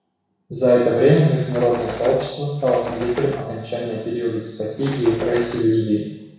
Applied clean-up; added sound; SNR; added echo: none; Bird; 13 dB; reverberation time 1.1 s.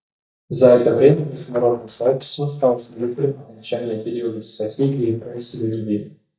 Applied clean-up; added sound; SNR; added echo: neural mask model DeepFilterNet 3.